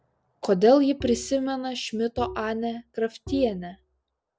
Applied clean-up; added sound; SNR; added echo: none; Bowed string instrument; 15 dB; none.